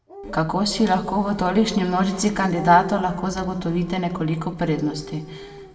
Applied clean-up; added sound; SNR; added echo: none; Dog; 17 dB; reverberation time 1.1 s.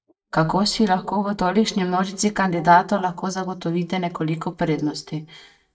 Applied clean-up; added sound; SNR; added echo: neural mask model DeepFilterNet 3.